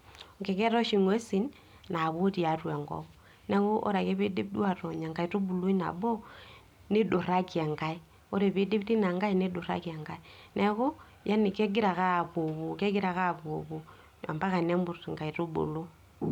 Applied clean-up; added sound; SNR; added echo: none; none; none; none.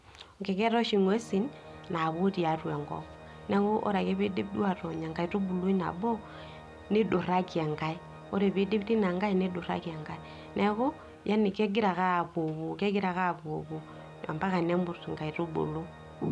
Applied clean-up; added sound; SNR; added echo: none; Organ; 18 dB; none.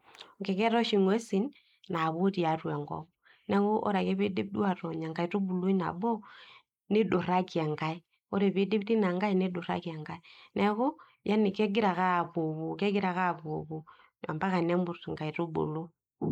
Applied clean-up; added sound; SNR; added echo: neural mask model Resemble Enhance denoiser.